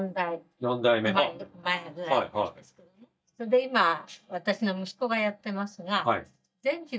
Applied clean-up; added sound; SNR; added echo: neural mask model DeepFilterNet 3.